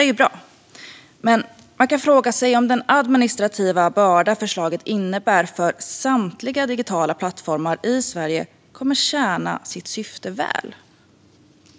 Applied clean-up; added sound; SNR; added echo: none; none; none; none.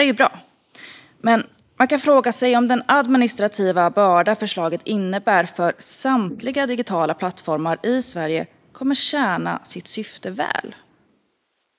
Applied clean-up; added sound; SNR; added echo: neural mask model Resemble Enhance denoiser.